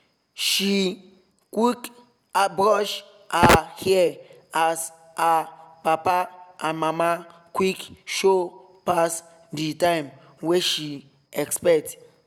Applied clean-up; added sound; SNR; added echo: none; none; none; none.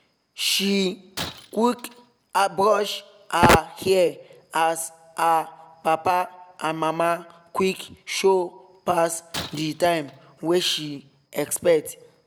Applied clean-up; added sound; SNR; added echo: none; Shatter; 17 dB; none.